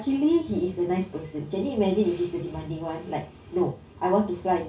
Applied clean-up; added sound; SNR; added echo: none; none; none; reverberation time 0.3 s.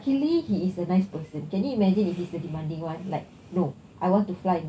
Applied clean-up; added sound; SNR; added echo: none; none; none; none.